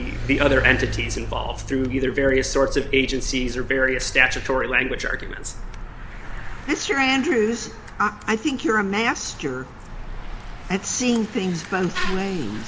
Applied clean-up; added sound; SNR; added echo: none; Mechanisms / Bicycle; 10 dB; none.